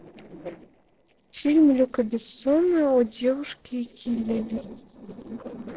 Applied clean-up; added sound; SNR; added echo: neural separator model SepFormer DNS4.